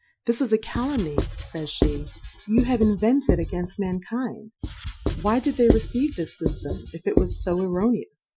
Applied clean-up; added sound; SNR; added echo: classical method Wiener filter.